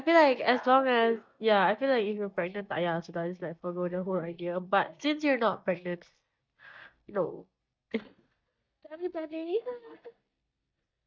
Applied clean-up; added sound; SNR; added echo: neural mask model DeepFilterNet 3.